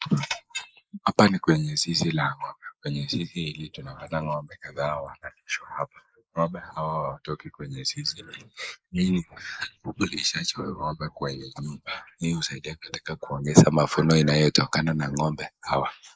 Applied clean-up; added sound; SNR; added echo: neural mask model Resemble Enhance denoiser.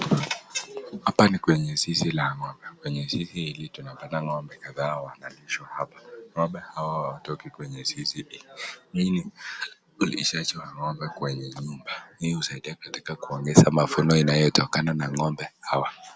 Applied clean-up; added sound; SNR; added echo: none; none; none; none.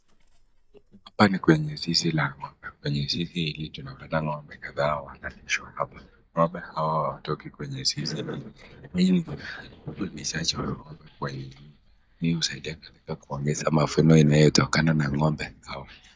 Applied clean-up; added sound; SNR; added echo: neural mask model DeepFilterNet 3.